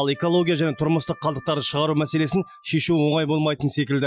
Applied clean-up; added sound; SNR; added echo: classical method Wiener filter.